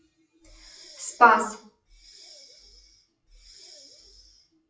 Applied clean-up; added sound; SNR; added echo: classical method WPE with log-MMSE.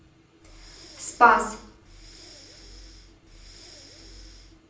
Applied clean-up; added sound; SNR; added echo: none; Breathing; 19 dB; reverberation time 0.6 s.